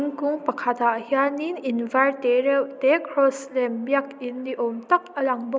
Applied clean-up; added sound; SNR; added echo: none; none; none; none.